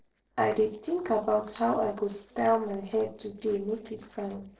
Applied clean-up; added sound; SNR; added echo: neural separator model SepFormer DNS4.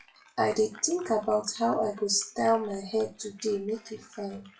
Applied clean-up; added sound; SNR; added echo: classical method WPE with log-MMSE.